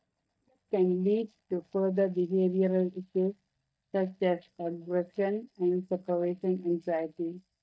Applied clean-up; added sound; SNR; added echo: neural mask model DeepFilterNet 3.